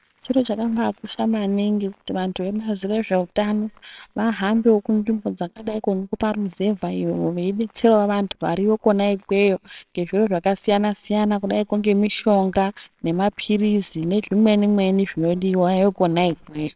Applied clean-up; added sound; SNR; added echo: neural separator model SepFormer WHAMR!.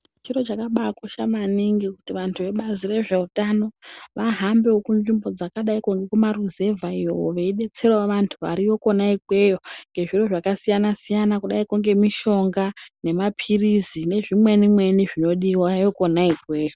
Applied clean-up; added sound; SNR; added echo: none; none; none; none.